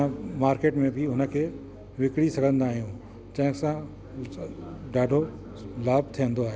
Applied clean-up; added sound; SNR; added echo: none; none; none; none.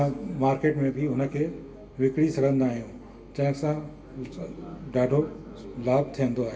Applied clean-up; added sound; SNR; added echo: none; none; none; reverberation time 0.8 s.